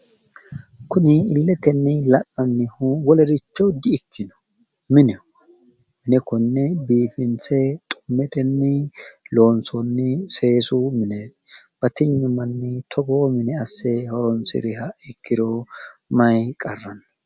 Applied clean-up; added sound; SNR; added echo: none; none; none; none.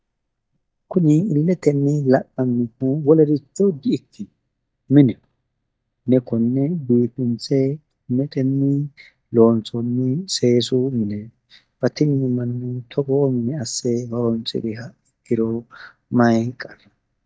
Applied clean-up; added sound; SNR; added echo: neural mask model DeepFilterNet 3.